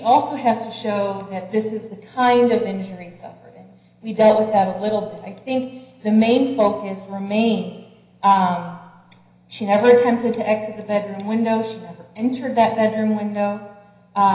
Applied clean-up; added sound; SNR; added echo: none; none; none; reverberation time 0.9 s.